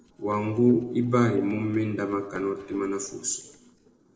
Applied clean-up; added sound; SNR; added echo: neural separator model SepFormer DNS4.